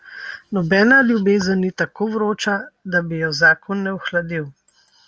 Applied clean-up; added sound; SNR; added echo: none; none; none; none.